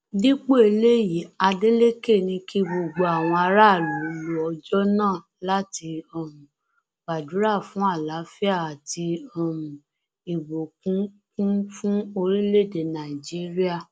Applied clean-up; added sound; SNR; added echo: none; none; none; none.